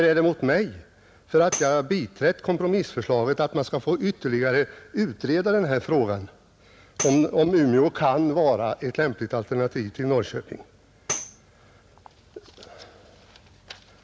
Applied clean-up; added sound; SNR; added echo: none; Tambourine; 12 dB; none.